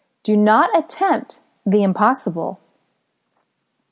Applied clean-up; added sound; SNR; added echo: none; none; none; none.